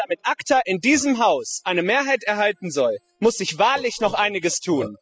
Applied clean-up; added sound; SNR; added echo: classical method spectral subtraction.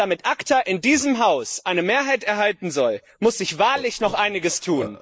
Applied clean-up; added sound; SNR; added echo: neural mask model Resemble Enhance denoiser.